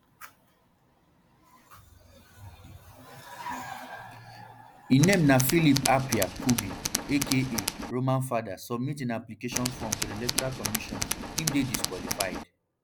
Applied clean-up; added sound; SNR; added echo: none; Tools; 3 dB; none.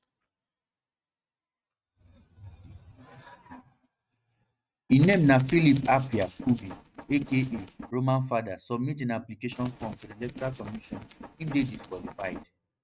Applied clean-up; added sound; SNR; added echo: neural mask model RNNoise.